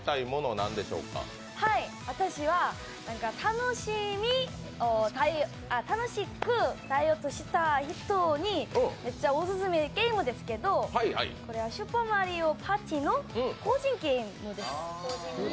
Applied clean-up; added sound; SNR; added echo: none; none; none; none.